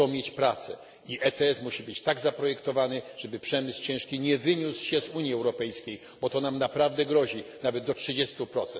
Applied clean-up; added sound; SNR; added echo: none; none; none; none.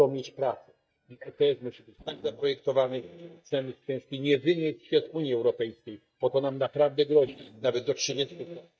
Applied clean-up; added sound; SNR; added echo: neural mask model DeepFilterNet 3.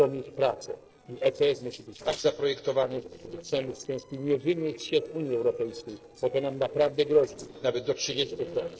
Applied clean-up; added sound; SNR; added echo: neural separator model SepFormer DNS4.